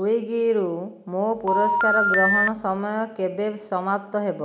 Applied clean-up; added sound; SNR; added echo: none; Telephone; -3 dB; none.